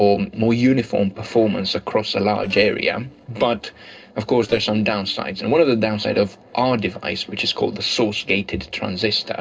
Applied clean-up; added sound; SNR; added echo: neural separator model SepFormer DNS4.